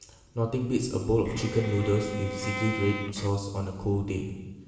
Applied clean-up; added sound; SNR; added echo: none; Bowed string instrument; 9 dB; reverberation time 1.1 s.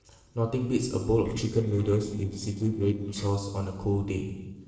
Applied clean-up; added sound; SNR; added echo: neural separator model SepFormer DNS4.